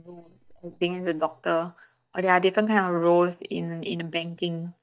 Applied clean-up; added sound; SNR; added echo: neural mask model DeepFilterNet 3.